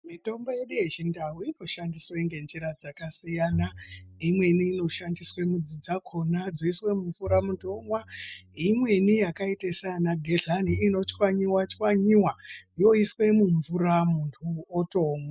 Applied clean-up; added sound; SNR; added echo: neural mask model RNNoise.